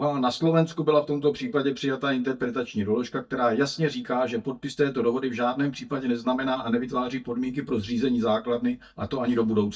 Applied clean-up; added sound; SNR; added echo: neural mask model DeepFilterNet 3.